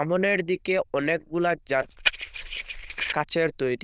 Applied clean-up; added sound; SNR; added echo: neural diffusion model UNIVERSE++.